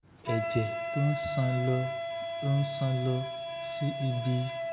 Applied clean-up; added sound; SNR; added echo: none; Wind instrument, woodwind instrument; 4 dB; none.